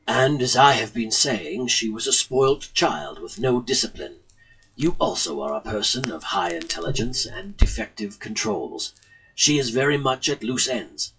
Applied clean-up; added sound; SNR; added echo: classical method WPE with log-MMSE.